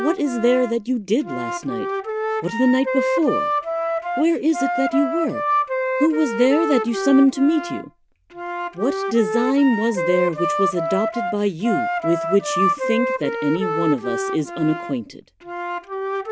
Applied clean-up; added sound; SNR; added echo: none; Wind instrument, woodwind instrument; 3 dB; none.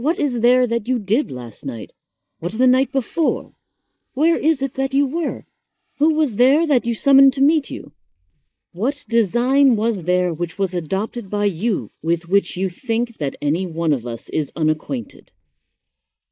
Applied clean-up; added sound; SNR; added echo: neural mask model Resemble Enhance denoiser.